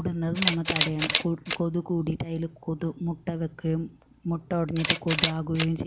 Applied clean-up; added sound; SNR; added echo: none; Camera; 4 dB; none.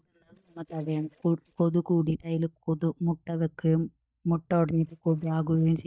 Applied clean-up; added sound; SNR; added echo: neural mask model DeepFilterNet 3.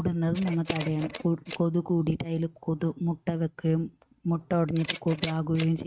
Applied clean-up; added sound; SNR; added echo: neural mask model RNNoise.